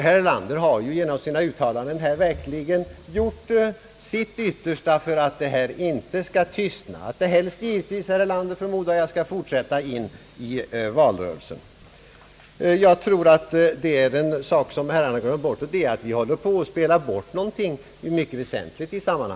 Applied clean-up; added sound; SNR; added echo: none; none; none; none.